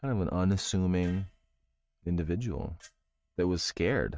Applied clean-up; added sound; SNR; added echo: neural mask model RNNoise.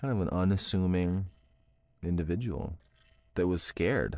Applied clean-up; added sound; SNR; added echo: neural separator model SepFormer DNS4.